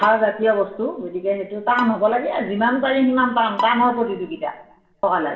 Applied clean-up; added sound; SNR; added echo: none; Bowed string instrument; 14 dB; reverberation time 0.7 s.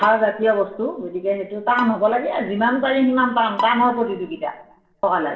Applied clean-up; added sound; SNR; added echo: neural separator model SepFormer DNS4.